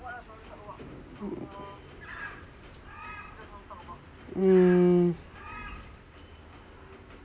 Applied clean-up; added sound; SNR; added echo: none; Bird; 15 dB; none.